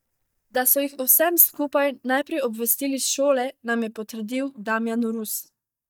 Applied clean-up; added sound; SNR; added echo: neural mask model DeepFilterNet 3.